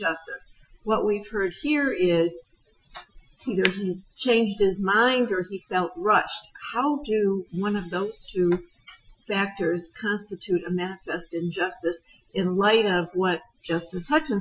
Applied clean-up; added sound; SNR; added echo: classical method Wiener filter.